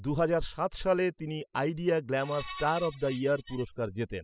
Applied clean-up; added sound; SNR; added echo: classical method spectral subtraction.